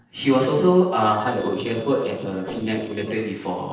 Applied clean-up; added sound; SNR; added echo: neural separator model SepFormer DNS4.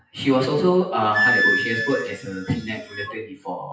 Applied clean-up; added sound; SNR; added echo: classical method WPE with log-MMSE.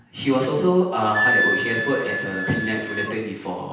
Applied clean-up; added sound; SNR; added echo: none; Wind instrument, woodwind instrument; 3 dB; reverberation time 0.9 s.